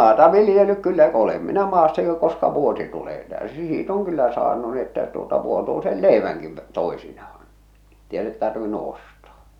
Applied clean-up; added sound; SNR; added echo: none; none; none; none.